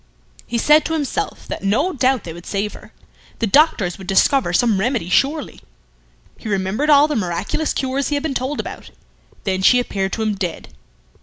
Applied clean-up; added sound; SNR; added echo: none; none; none; none.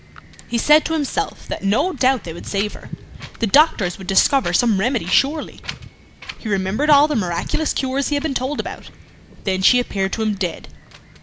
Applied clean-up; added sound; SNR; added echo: none; Wind; 17 dB; none.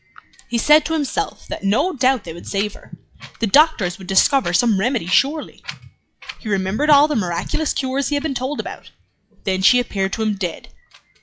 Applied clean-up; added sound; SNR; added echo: classical method log-MMSE.